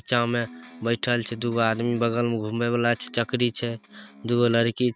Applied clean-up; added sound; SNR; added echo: neural mask model RNNoise.